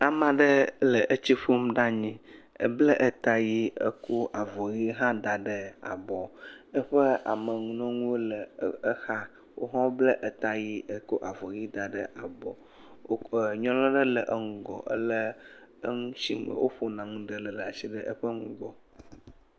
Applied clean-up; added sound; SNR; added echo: none; none; none; none.